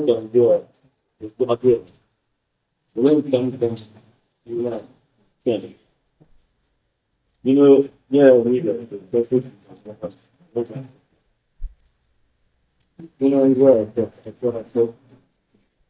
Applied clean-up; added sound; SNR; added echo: neural mask model DeepFilterNet 3.